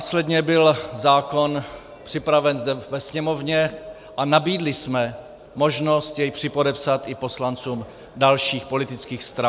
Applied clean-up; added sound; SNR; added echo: none; none; none; none.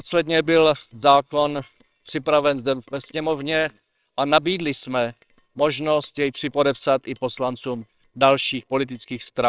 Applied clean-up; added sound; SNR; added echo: neural separator model SepFormer WHAMR!.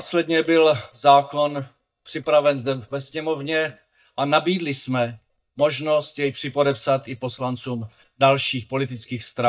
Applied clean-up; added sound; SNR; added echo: neural mask model DeepFilterNet 3.